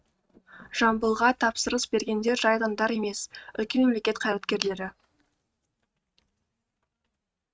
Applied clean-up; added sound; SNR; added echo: neural mask model RNNoise.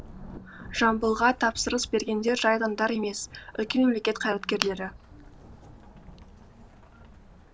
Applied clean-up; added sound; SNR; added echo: none; Rain / Thunderstorm; 19 dB; none.